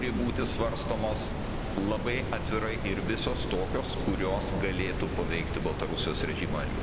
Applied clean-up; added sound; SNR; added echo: none; Water; 1 dB; none.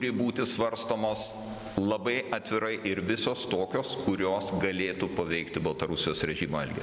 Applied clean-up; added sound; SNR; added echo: none; none; none; none.